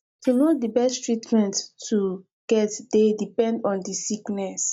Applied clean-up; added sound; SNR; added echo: neural mask model DeepFilterNet 3.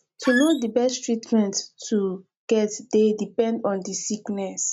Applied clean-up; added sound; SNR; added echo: neural mask model RNNoise.